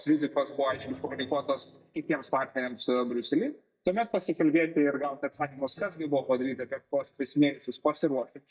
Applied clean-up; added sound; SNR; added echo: neural mask model DeepFilterNet 3.